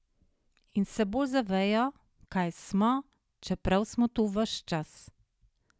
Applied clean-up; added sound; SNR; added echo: none; none; none; none.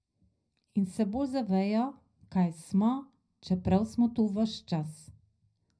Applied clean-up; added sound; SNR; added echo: none; none; none; reverberation time 0.3 s.